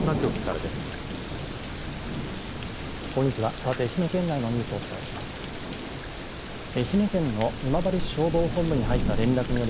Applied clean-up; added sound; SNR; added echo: none; Thunder / Rain; 3 dB; none.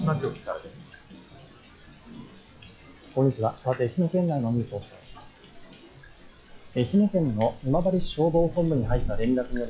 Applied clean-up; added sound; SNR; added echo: classical method log-MMSE.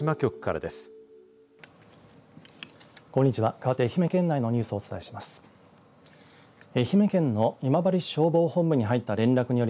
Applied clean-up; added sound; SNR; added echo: none; none; none; none.